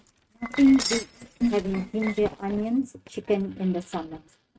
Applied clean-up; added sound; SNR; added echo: neural mask model RNNoise.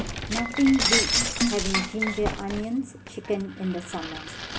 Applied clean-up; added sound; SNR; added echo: none; Shatter; 0 dB; none.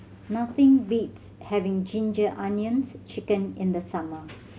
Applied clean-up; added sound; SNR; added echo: none; none; none; none.